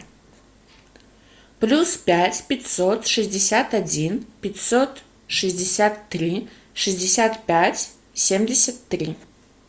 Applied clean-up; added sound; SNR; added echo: none; none; none; none.